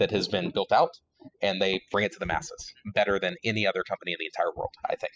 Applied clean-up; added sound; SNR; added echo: classical method spectral subtraction.